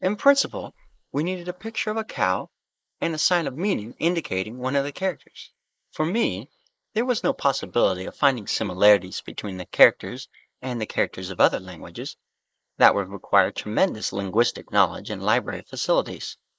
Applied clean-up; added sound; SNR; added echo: neural mask model Resemble Enhance denoiser.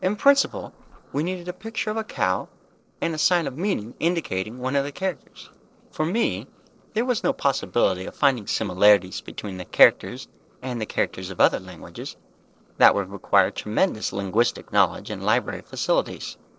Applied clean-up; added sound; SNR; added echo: neural separator model SepFormer DNS4.